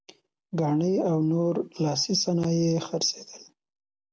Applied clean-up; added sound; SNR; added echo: none; none; none; none.